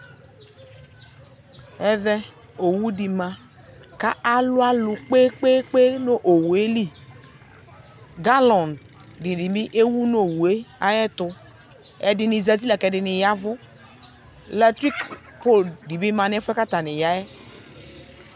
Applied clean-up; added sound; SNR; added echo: none; none; none; none.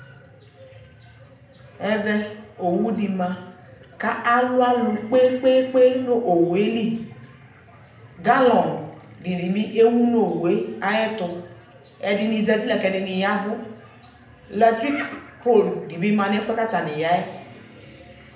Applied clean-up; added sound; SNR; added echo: none; none; none; reverberation time 0.7 s.